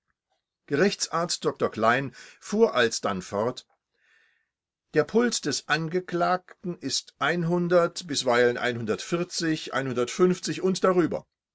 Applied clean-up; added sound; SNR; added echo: none; none; none; none.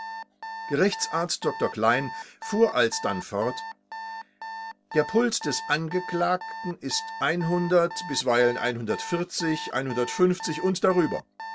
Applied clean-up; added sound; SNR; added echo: none; Alarm; 12 dB; none.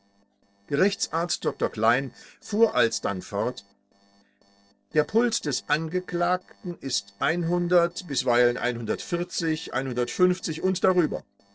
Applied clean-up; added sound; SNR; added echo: neural separator model SepFormer DNS4.